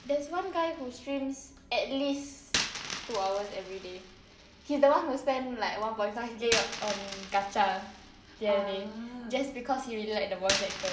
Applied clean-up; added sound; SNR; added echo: none; Coin (dropping); 8 dB; reverberation time 0.7 s.